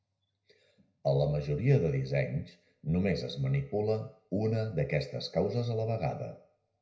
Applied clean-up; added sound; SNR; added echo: none; none; none; reverberation time 0.5 s.